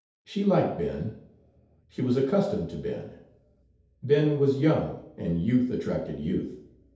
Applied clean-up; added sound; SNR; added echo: none; none; none; reverberation time 0.8 s.